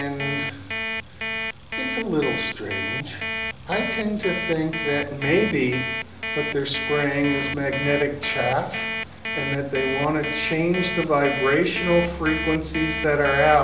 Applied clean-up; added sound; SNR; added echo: none; Alarm; 5 dB; none.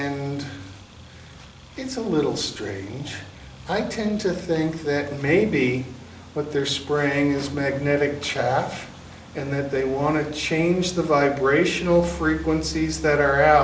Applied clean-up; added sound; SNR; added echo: none; none; none; none.